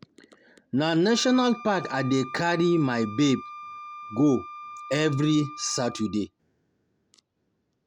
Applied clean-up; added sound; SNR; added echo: none; Wind instrument, woodwind instrument; 16 dB; none.